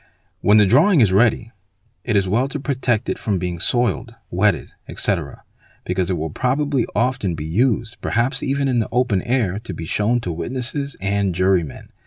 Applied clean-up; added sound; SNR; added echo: none; none; none; none.